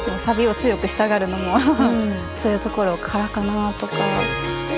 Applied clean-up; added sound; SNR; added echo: none; Harp; 8 dB; none.